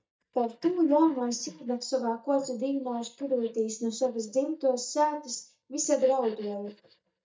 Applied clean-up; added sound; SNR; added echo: neural mask model DeepFilterNet 3.